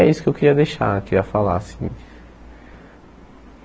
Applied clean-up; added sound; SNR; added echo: none; none; none; none.